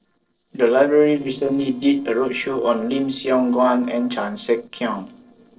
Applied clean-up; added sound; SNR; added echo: neural separator model SepFormer DNS4.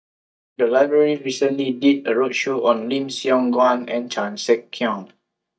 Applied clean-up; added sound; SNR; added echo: neural mask model DeepFilterNet 3.